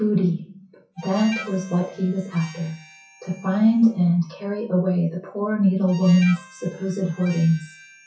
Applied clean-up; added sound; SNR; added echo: classical method WPE with log-MMSE.